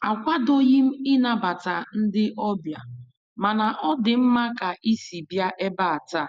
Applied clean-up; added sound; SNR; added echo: none; none; none; none.